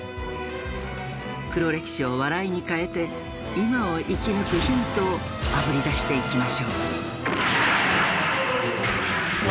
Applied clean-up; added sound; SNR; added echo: none; none; none; none.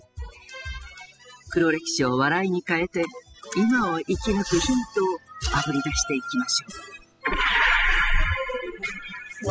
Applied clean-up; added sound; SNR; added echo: classical method spectral subtraction.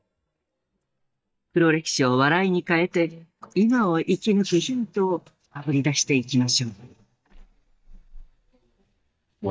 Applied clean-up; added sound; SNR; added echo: neural mask model DeepFilterNet 3.